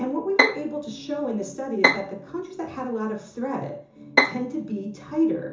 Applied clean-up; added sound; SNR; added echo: none; Bowed string instrument; -3 dB; reverberation time 0.7 s.